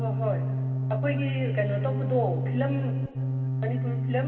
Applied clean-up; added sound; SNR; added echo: none; Organ; -4 dB; reverberation time 2.5 s.